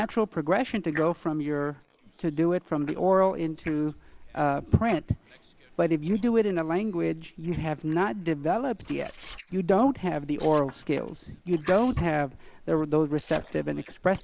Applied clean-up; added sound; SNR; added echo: neural mask model Resemble Enhance denoiser.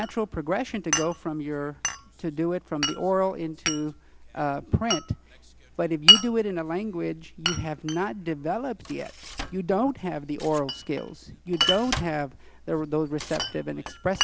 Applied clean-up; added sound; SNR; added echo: none; Glass; 2 dB; none.